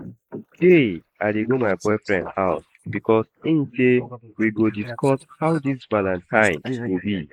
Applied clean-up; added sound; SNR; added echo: neural mask model Resemble Enhance denoiser.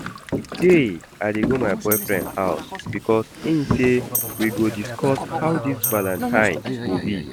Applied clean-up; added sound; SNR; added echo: none; Tambourine + Boat, Water vehicle; 5 dB; none.